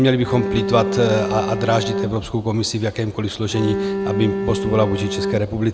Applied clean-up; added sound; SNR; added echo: none; Bowed string instrument; 4 dB; none.